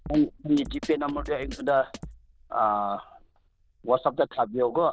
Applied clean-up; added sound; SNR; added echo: neural diffusion model UNIVERSE++.